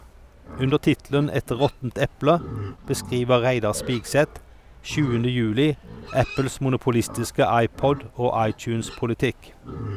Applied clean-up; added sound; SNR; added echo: none; Livestock, farm animals, working animals; 15 dB; none.